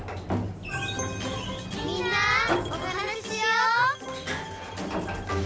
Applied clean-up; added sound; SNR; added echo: none; Sliding door; 5 dB; none.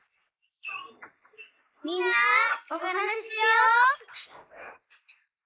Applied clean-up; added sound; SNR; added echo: neural mask model Resemble Enhance denoiser.